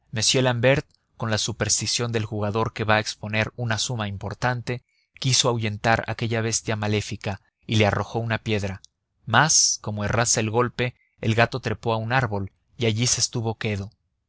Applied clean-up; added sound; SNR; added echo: none; none; none; none.